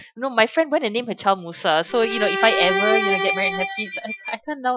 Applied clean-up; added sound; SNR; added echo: classical method Wiener filter.